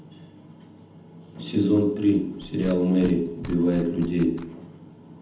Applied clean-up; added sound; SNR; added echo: none; Tearing; 17 dB; reverberation time 0.8 s.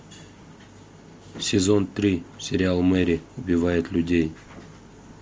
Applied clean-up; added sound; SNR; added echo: none; none; none; none.